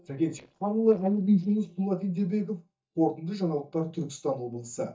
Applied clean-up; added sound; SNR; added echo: neural mask model DeepFilterNet 3.